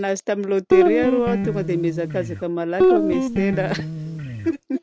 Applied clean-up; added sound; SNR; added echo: none; Guitar; -2 dB; none.